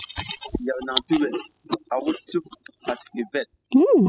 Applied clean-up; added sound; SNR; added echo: classical method spectral subtraction.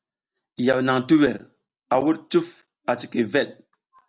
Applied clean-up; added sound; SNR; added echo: none; none; none; none.